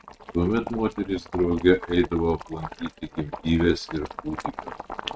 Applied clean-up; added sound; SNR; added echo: neural mask model RNNoise.